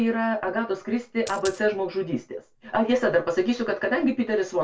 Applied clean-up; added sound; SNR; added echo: none; Coin (dropping); 15 dB; reverberation time 0.2 s.